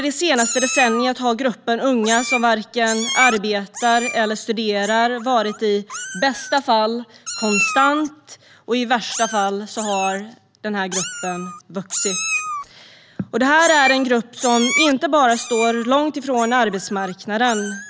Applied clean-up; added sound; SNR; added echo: none; Meow; 8 dB; none.